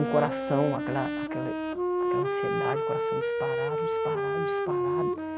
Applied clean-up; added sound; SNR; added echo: none; Wind instrument, woodwind instrument; -4 dB; none.